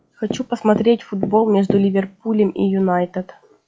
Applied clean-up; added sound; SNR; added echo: classical method log-MMSE.